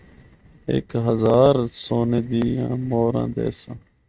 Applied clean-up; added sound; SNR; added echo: neural mask model RNNoise.